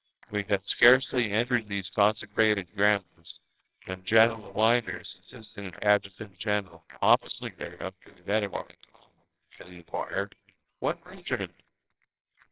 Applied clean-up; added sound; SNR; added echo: neural separator model SepFormer WHAMR!.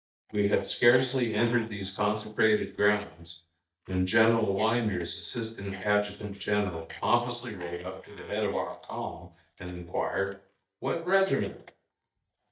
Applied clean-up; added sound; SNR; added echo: neural mask model DeepFilterNet 3.